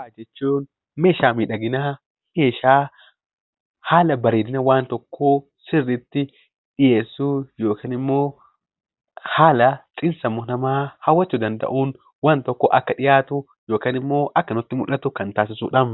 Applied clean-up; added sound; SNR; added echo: none; none; none; none.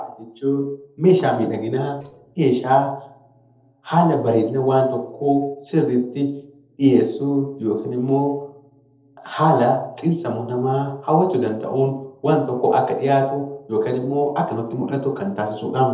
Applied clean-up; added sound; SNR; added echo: neural separator model SepFormer DNS4.